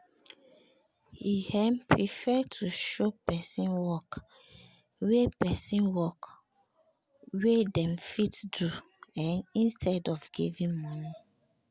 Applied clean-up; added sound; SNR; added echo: none; none; none; none.